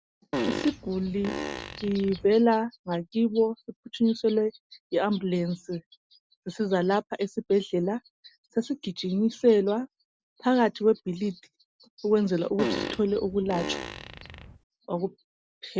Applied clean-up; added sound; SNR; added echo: none; Fart; 7 dB; none.